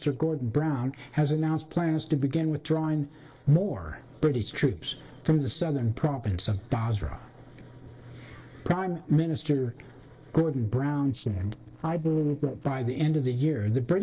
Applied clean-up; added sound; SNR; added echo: neural separator model SepFormer DNS4.